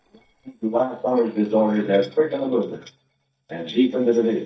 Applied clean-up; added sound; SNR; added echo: neural mask model DeepFilterNet 3.